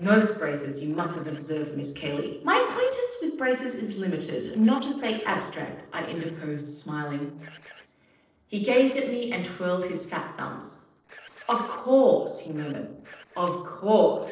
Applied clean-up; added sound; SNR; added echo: neural separator model SepFormer DNS4.